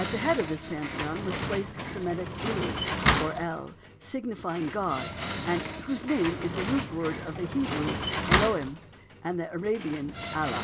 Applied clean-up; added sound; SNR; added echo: none; Slam; 1 dB; none.